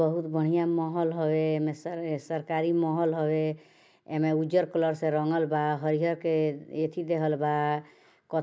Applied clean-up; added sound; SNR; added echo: none; none; none; none.